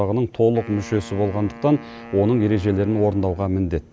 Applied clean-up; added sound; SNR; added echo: none; Wind instrument, woodwind instrument; 19 dB; none.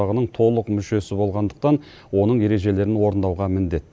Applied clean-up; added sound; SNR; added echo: none; none; none; none.